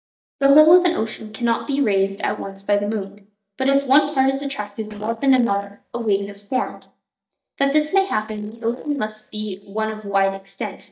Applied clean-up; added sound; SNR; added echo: neural mask model DeepFilterNet 3.